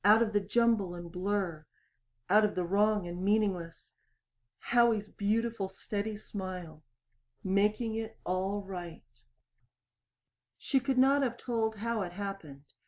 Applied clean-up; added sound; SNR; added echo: none; none; none; none.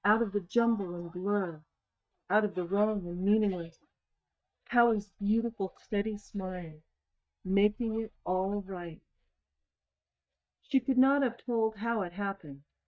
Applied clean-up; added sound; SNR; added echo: neural mask model DeepFilterNet 3.